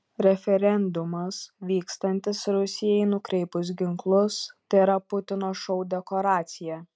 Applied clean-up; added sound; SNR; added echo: none; none; none; none.